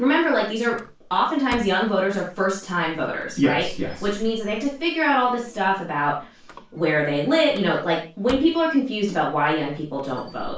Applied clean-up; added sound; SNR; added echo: none; Squeak; 17 dB; reverberation time 0.3 s.